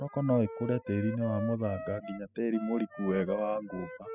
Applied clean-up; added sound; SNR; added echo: classical method spectral subtraction.